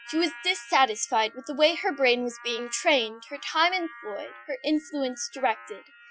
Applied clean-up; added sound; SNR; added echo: classical method Wiener filter.